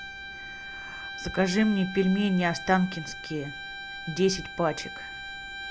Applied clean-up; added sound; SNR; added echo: none; Bowed string instrument; 11 dB; none.